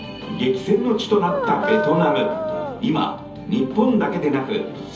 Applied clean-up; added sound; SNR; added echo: none; Dog; 3 dB; reverberation time 0.7 s.